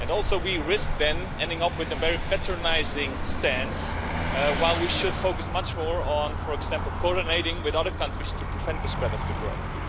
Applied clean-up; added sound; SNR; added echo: none; Vehicle; 0 dB; none.